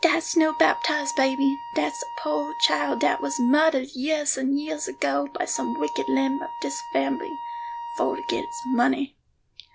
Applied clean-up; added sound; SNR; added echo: none; Wind instrument, woodwind instrument; 10 dB; none.